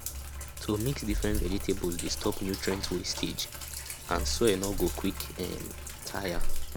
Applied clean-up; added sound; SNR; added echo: none; Sink (filling or washing); 1 dB; none.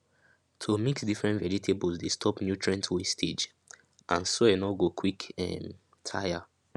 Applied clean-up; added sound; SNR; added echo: none; none; none; none.